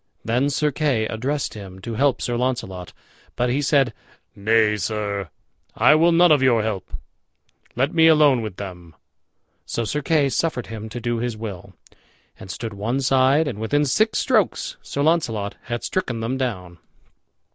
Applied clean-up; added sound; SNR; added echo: none; none; none; none.